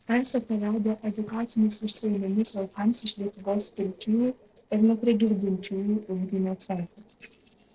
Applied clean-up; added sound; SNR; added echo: neural separator model SepFormer DNS4.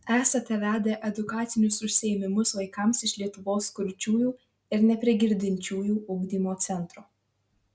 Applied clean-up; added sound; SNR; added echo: none; none; none; none.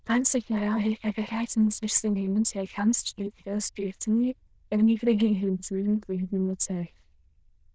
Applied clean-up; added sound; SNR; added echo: neural diffusion model UNIVERSE++.